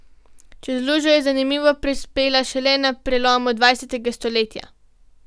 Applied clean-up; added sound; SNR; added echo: none; none; none; none.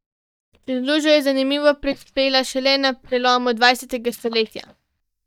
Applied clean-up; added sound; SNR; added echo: neural mask model DeepFilterNet 3.